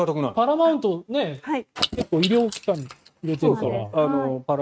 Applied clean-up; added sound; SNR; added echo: neural mask model RNNoise.